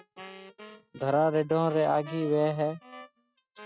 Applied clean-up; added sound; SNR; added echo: neural mask model RNNoise.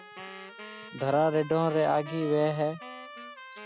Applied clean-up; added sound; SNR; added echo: none; Wind instrument, woodwind instrument + Trumpet; 15 dB; none.